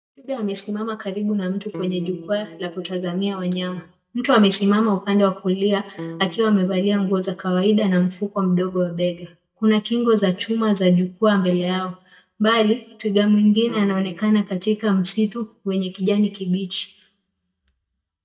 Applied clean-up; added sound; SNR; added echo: neural mask model DeepFilterNet 3.